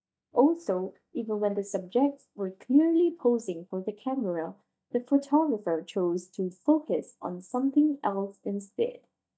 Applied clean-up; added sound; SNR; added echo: neural mask model DeepFilterNet 3.